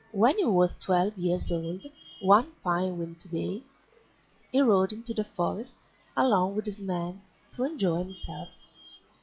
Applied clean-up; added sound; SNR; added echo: classical method log-MMSE.